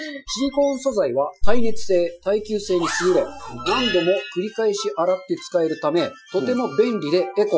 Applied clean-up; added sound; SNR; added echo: classical method Wiener filter.